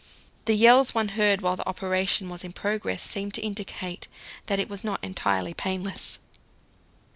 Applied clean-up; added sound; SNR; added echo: none; none; none; none.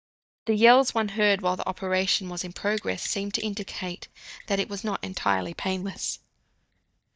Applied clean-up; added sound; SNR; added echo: neural mask model DeepFilterNet 3.